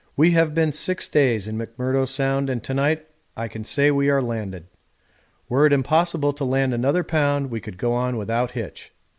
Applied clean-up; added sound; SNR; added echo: none; none; none; none.